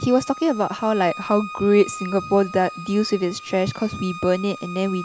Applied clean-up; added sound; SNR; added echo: none; Bowed string instrument; 14 dB; none.